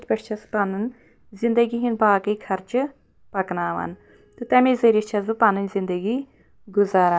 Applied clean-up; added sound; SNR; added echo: none; none; none; none.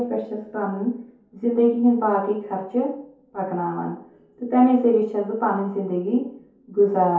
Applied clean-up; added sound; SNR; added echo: none; none; none; reverberation time 0.6 s.